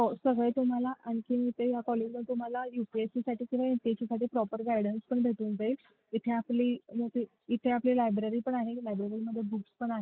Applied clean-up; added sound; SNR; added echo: none; none; none; none.